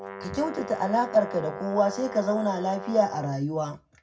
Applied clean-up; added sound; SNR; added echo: none; Brass instrument; 12 dB; reverberation time 0.4 s.